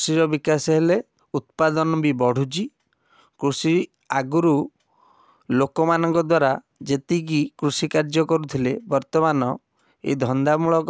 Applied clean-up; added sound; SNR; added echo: none; none; none; none.